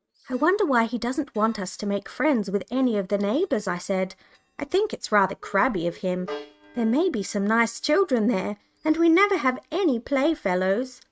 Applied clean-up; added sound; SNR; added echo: neural mask model RNNoise.